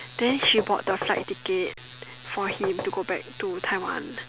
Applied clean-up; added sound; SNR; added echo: none; Knock; 6 dB; none.